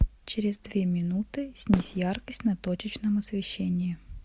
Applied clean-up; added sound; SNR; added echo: none; Fireworks; 11 dB; none.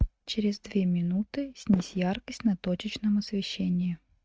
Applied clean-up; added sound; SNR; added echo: neural mask model RNNoise.